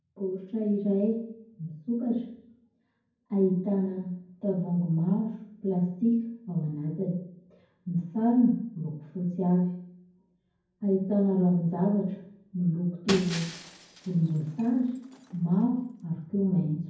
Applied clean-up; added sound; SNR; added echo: none; Shatter; 12 dB; reverberation time 0.9 s.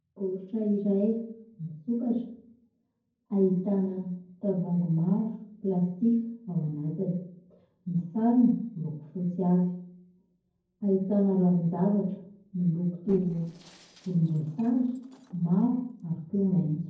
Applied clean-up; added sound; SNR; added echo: neural separator model SepFormer DNS4.